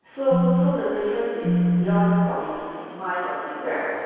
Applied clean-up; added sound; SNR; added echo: none; Telephone; -4 dB; reverberation time 2.2 s.